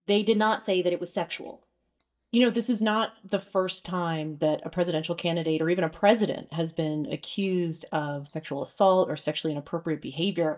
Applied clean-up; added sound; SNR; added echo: neural mask model DeepFilterNet 3.